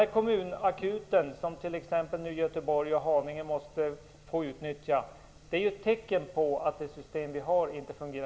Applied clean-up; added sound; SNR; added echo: none; none; none; reverberation time 1.0 s.